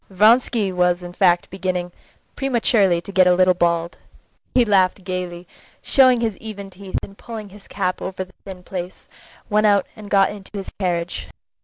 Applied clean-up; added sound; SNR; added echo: none; none; none; none.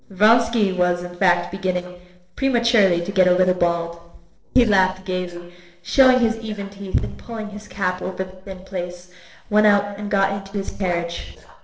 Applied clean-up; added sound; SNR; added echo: neural separator model SepFormer DNS4.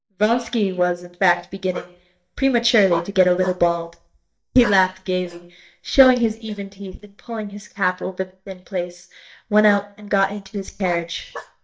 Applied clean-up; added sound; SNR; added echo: neural mask model DeepFilterNet 3.